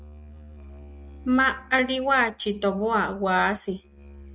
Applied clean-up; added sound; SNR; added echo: neural mask model RNNoise.